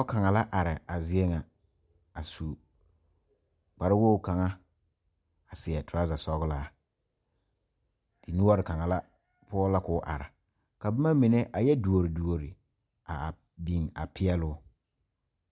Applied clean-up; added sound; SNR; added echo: none; none; none; none.